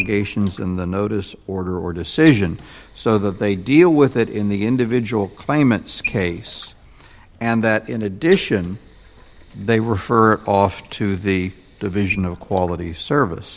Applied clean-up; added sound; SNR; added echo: none; Sink (filling or washing) / Water; 17 dB; none.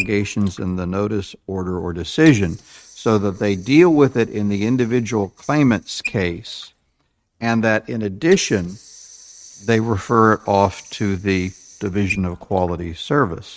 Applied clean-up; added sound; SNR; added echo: neural mask model RNNoise.